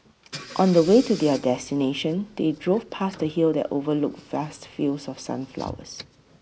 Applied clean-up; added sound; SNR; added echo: none; Engine / Car; 19 dB; none.